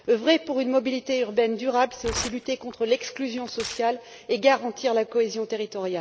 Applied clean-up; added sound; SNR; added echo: none; Tearing; 16 dB; none.